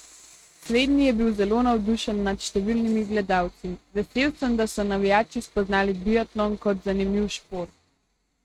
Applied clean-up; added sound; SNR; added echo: neural mask model RNNoise.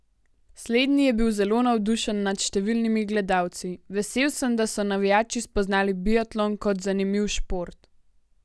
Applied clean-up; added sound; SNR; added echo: none; none; none; none.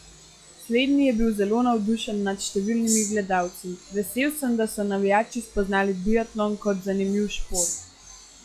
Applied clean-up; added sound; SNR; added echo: classical method log-MMSE.